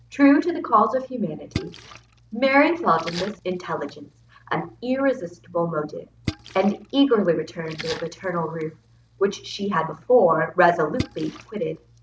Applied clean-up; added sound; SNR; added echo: none; Splash, splatter; 17 dB; none.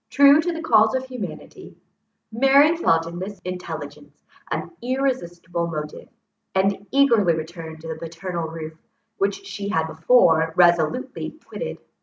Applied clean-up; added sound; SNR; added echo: none; none; none; none.